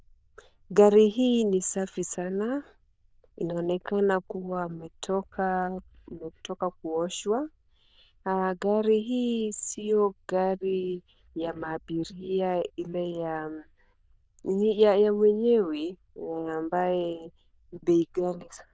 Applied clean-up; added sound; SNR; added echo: neural diffusion model UNIVERSE++.